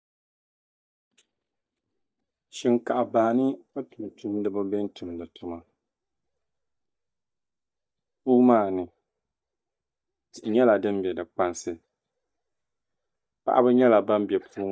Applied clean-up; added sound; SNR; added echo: neural mask model DeepFilterNet 3.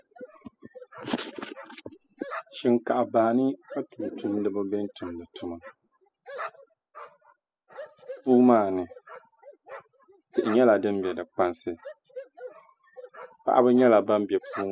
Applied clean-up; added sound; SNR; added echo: classical method spectral subtraction.